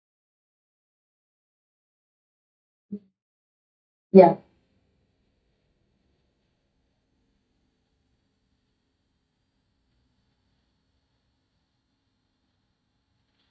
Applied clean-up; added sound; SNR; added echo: neural mask model DeepFilterNet 3.